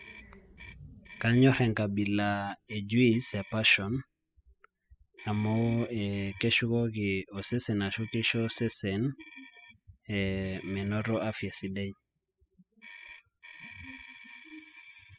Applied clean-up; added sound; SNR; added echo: classical method spectral subtraction.